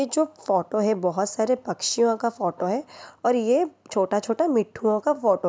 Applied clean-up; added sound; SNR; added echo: none; none; none; none.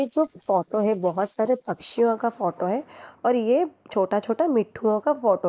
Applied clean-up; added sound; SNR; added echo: neural mask model Resemble Enhance denoiser.